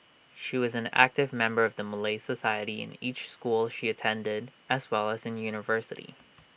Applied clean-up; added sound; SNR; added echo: none; none; none; none.